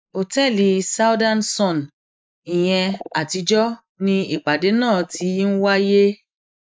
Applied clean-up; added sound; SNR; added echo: neural mask model Resemble Enhance denoiser.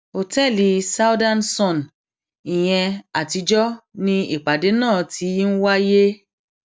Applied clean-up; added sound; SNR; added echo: none; none; none; none.